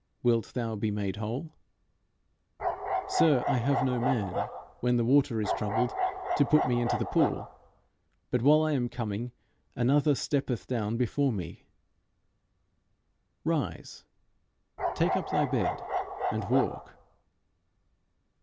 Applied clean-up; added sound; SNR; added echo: none; Bark; 2 dB; none.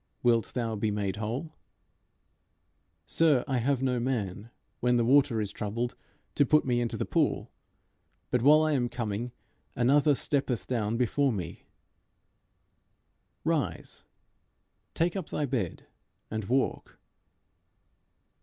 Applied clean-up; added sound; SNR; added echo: none; none; none; none.